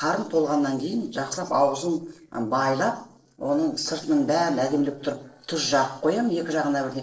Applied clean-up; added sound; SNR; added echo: neural separator model SepFormer DNS4.